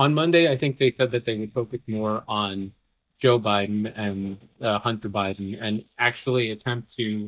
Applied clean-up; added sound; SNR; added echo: neural mask model DeepFilterNet 3.